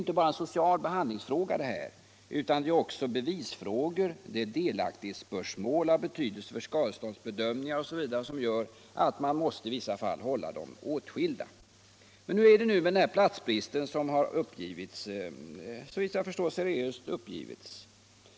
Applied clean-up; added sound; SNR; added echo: none; none; none; none.